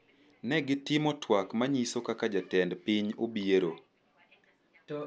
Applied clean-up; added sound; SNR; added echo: none; none; none; none.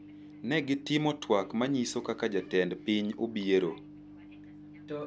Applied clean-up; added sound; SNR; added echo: none; Microwave oven; 17 dB; none.